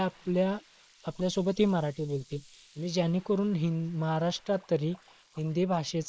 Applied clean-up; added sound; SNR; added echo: neural mask model Resemble Enhance denoiser.